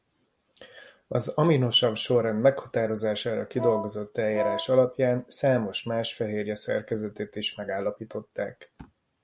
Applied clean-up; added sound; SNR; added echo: none; Wind instrument, woodwind instrument; 6 dB; none.